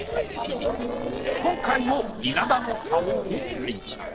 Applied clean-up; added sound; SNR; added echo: neural separator model SepFormer DNS4.